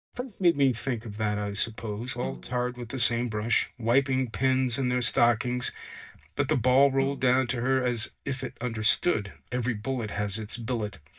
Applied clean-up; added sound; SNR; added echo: neural mask model DeepFilterNet 3.